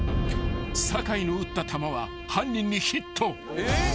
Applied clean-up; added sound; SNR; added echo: none; Bowed string instrument; 12 dB; none.